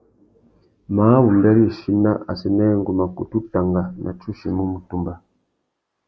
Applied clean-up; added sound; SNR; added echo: neural mask model Resemble Enhance denoiser.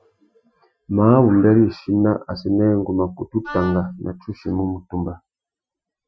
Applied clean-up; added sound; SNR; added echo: classical method Wiener filter.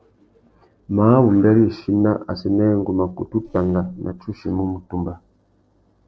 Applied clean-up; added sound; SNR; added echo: neural separator model SepFormer DNS4.